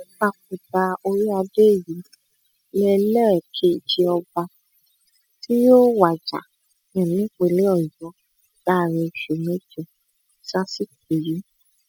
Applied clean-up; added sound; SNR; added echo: classical method spectral subtraction.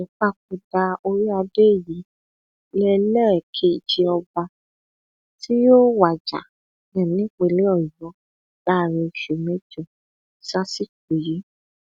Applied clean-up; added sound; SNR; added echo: none; none; none; none.